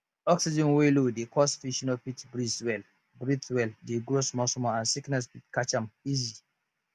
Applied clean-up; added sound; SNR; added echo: none; none; none; none.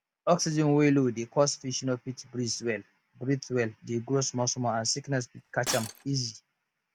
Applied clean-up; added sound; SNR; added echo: none; Shatter; 10 dB; none.